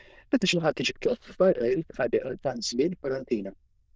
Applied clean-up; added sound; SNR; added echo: neural diffusion model UNIVERSE++.